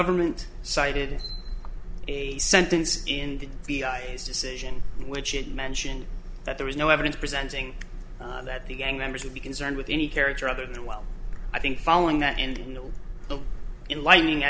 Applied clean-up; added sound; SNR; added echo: none; none; none; none.